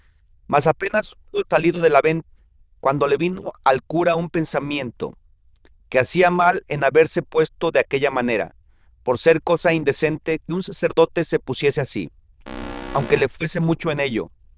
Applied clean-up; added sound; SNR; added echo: neural diffusion model UNIVERSE++.